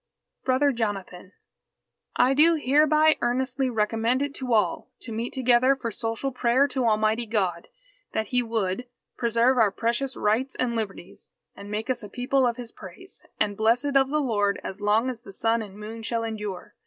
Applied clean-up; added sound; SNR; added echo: none; none; none; none.